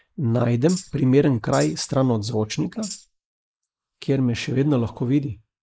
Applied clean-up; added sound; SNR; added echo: neural mask model Resemble Enhance denoiser.